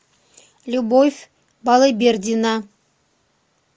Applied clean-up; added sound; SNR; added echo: none; none; none; none.